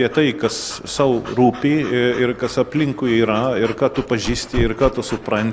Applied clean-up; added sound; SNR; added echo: none; Dog / Breathing; 13 dB; none.